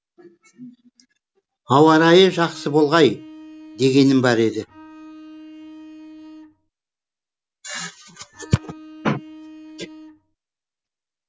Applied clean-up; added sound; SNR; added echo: none; Bowed string instrument; 20 dB; none.